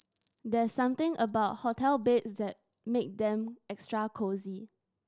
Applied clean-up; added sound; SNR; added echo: none; Chime; 7 dB; none.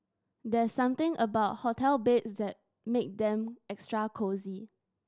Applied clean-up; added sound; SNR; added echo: none; none; none; none.